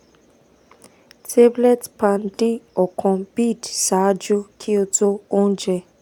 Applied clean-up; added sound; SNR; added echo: none; none; none; none.